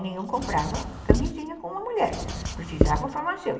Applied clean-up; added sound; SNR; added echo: none; Writing; -2 dB; reverberation time 1.5 s.